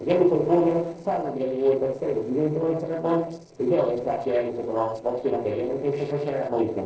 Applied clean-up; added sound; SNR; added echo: neural separator model SepFormer DNS4.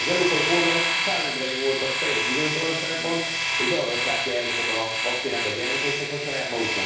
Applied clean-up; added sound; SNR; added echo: none; Domestic sounds, home sounds; -2 dB; reverberation time 1.1 s.